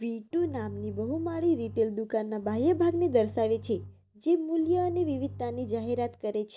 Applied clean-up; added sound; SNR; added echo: none; Bowed string instrument; 14 dB; none.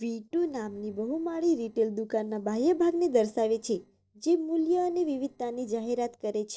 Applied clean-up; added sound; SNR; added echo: neural separator model SepFormer DNS4.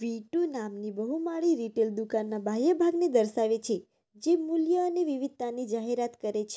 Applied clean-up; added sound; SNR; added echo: none; none; none; none.